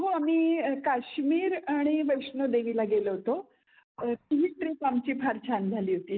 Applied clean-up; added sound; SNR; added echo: neural mask model Resemble Enhance denoiser.